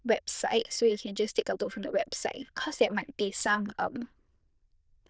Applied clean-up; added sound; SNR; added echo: neural diffusion model UNIVERSE++.